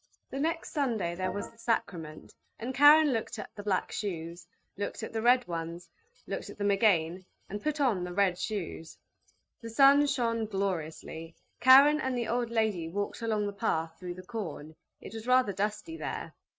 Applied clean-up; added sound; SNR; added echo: neural mask model RNNoise.